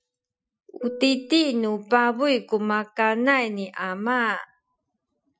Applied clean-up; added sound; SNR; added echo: classical method Wiener filter.